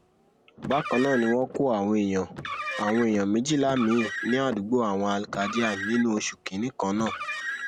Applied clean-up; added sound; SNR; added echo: none; Car; 10 dB; none.